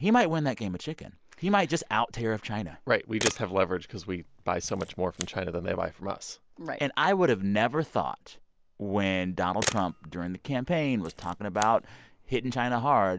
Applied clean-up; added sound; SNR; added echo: none; Camera; 11 dB; none.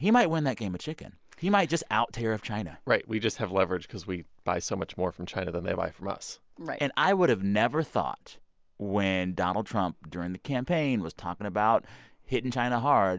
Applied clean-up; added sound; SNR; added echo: none; none; none; none.